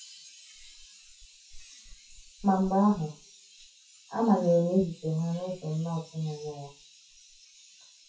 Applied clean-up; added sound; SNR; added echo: classical method WPE with log-MMSE.